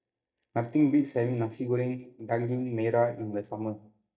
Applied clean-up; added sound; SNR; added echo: neural mask model DeepFilterNet 3.